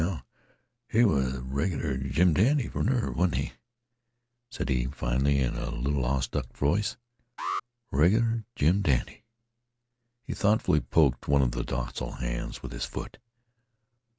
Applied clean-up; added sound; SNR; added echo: none; Alarm; 11 dB; none.